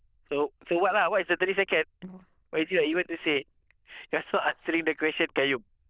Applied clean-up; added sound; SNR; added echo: neural diffusion model UNIVERSE++.